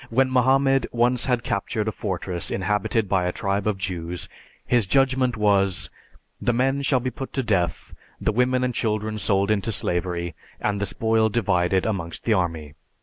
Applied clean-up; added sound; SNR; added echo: none; none; none; none.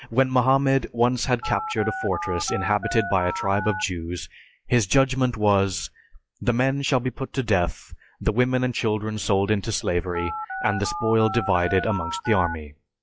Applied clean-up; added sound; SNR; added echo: classical method log-MMSE.